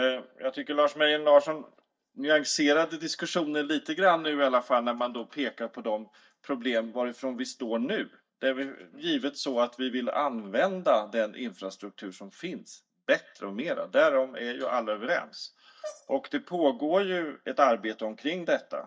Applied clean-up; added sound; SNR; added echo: neural mask model DeepFilterNet 3.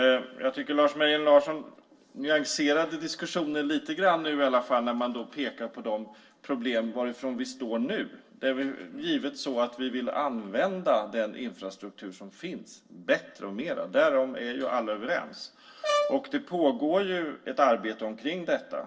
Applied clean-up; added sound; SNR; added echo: neural separator model SepFormer DNS4.